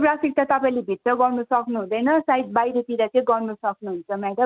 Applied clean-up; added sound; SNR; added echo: none; none; none; none.